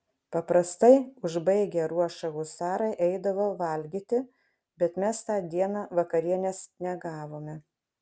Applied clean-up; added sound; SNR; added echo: none; none; none; none.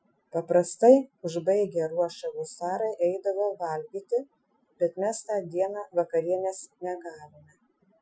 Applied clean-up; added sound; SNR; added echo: classical method Wiener filter.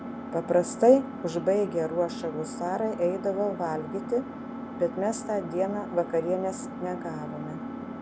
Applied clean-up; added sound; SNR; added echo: none; Engine; 9 dB; none.